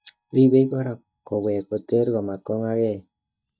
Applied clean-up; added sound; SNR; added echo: neural mask model DeepFilterNet 3.